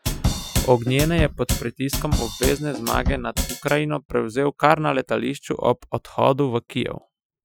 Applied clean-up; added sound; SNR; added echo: classical method Wiener filter.